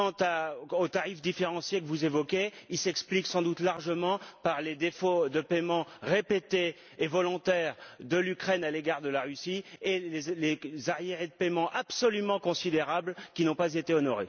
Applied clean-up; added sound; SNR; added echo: none; none; none; none.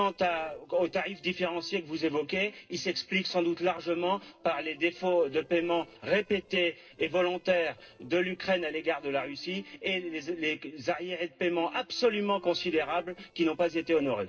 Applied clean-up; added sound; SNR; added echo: neural separator model SepFormer DNS4.